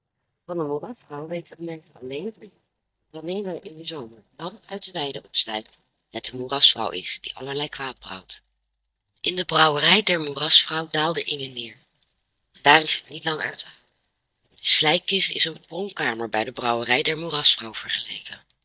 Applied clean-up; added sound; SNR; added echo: neural mask model DeepFilterNet 3.